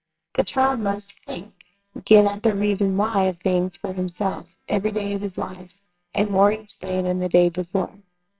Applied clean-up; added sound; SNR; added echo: neural separator model SepFormer WHAMR!.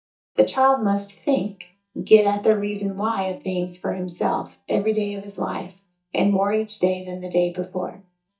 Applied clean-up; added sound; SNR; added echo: neural mask model DeepFilterNet 3.